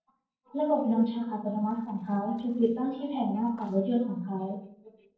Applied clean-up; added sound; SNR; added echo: neural separator model SepFormer DNS4.